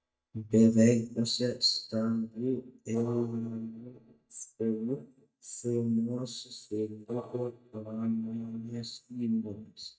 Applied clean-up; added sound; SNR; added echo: neural mask model DeepFilterNet 3.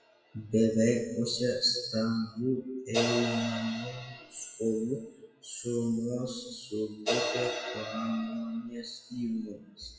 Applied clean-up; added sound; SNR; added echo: classical method WPE with log-MMSE.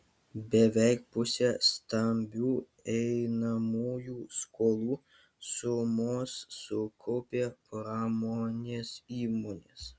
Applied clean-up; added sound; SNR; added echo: none; none; none; none.